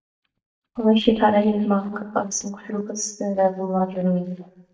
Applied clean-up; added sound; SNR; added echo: neural mask model DeepFilterNet 3.